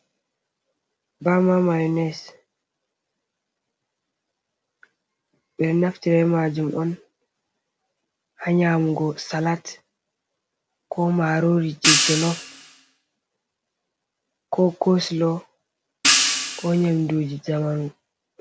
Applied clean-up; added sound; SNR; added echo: none; Hi-hat; -1 dB; none.